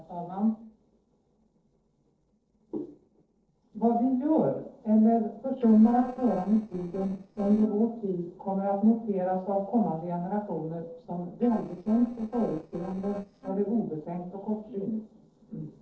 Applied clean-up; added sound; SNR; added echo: neural separator model SepFormer DNS4.